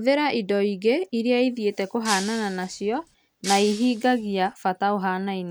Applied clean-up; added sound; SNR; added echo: none; Shatter; 12 dB; none.